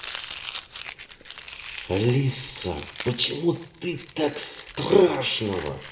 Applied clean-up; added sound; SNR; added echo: none; Domestic sounds, home sounds; 13 dB; reverberation time 0.6 s.